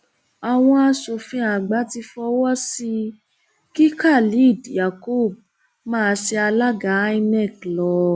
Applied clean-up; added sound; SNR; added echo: none; none; none; none.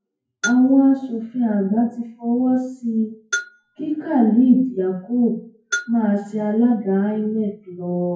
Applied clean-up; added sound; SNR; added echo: classical method WPE with log-MMSE.